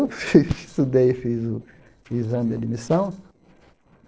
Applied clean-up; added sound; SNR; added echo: neural separator model SepFormer DNS4.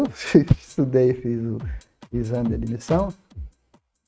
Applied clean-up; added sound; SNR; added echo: neural mask model RNNoise.